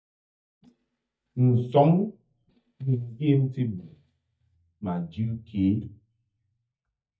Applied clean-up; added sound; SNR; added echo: neural mask model DeepFilterNet 3.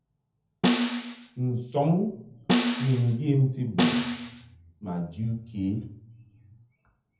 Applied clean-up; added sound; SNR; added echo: none; Snare drum; -1 dB; reverberation time 0.7 s.